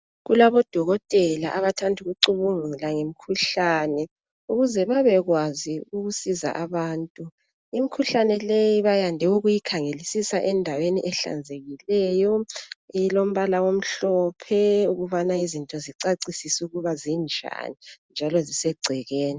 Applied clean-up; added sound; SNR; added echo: none; none; none; none.